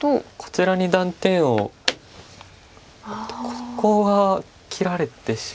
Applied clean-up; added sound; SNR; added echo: none; none; none; none.